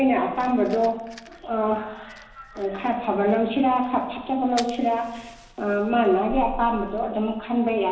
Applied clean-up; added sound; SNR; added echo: none; Fire; 18 dB; reverberation time 1.0 s.